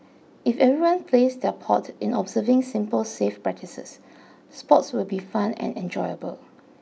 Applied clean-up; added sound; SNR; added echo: none; none; none; none.